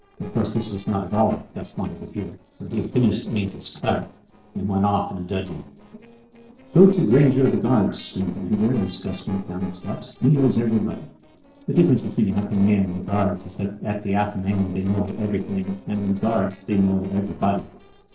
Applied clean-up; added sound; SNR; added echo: neural separator model SepFormer DNS4.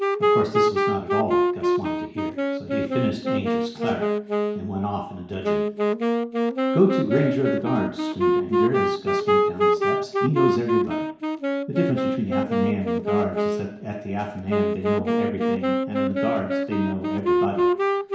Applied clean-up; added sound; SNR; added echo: none; Wind instrument, woodwind instrument; -4 dB; reverberation time 0.6 s.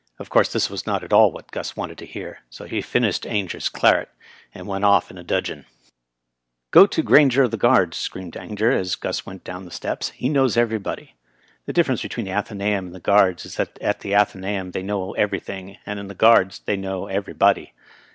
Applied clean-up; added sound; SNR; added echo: none; none; none; none.